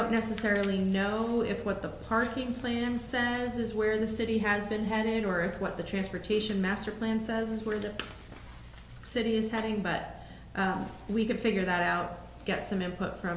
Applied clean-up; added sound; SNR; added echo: none; none; none; none.